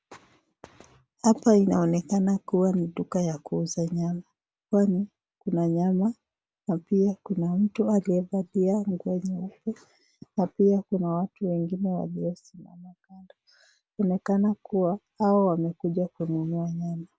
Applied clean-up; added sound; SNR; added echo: none; none; none; none.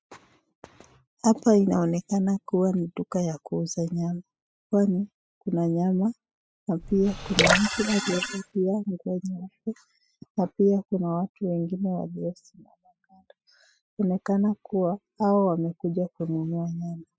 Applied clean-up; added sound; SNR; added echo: classical method spectral subtraction.